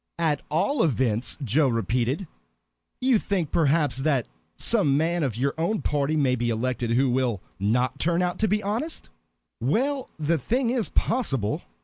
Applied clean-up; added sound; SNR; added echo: none; none; none; none.